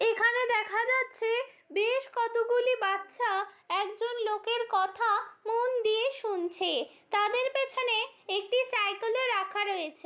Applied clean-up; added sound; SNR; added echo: none; none; none; none.